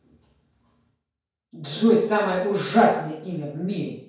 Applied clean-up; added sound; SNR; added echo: none; none; none; reverberation time 0.5 s.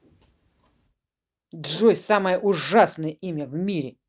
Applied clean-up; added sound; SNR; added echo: none; none; none; none.